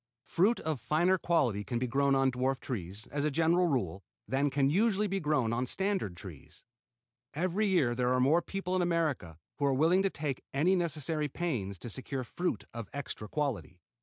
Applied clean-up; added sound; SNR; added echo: none; none; none; none.